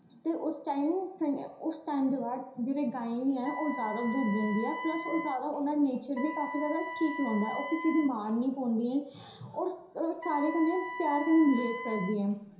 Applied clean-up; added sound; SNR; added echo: none; Wind instrument, woodwind instrument; 9 dB; reverberation time 0.7 s.